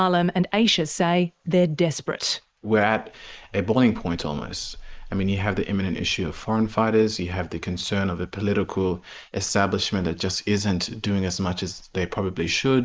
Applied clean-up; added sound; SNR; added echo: neural mask model Resemble Enhance denoiser.